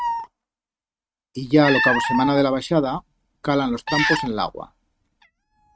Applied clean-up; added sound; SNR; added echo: neural mask model RNNoise.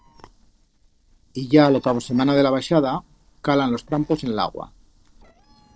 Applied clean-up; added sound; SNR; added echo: neural separator model SepFormer DNS4.